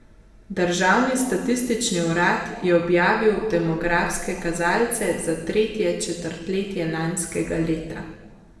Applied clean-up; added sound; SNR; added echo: none; none; none; reverberation time 1.1 s.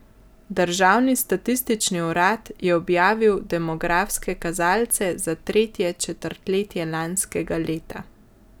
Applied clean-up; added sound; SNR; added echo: none; none; none; none.